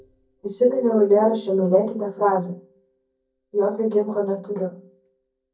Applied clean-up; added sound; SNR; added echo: neural mask model DeepFilterNet 3.